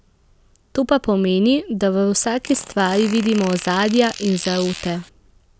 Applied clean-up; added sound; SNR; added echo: none; Fart; 14 dB; none.